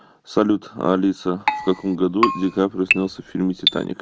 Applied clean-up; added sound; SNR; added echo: none; Keyboard (musical); 3 dB; none.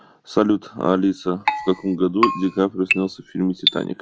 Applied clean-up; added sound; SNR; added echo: classical method log-MMSE.